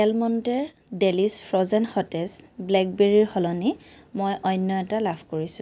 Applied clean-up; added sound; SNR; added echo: none; none; none; none.